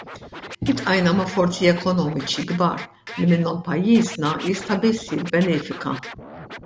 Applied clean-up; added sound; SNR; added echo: none; Scratching (performance technique); 15 dB; none.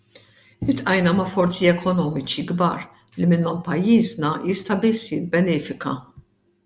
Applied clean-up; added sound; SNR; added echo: none; none; none; none.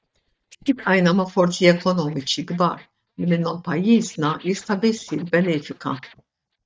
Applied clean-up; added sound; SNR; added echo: neural mask model DeepFilterNet 3.